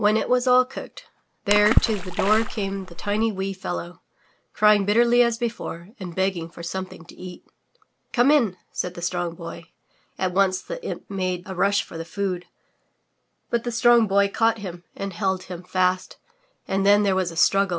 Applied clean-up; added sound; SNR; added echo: none; Water / Splash, splatter; 0 dB; none.